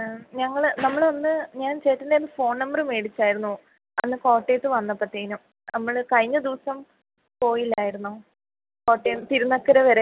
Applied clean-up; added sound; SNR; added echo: none; none; none; none.